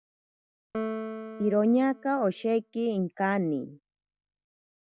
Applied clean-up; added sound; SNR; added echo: none; Piano; 11 dB; none.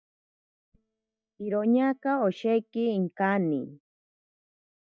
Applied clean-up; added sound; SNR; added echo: neural mask model DeepFilterNet 3.